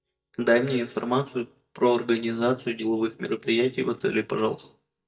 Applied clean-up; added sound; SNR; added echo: neural mask model DeepFilterNet 3.